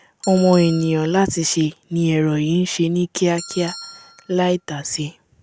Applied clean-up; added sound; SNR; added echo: none; Bell; 19 dB; none.